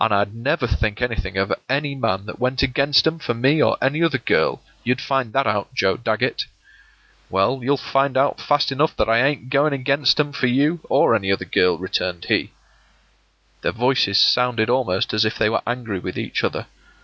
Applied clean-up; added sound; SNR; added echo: none; none; none; none.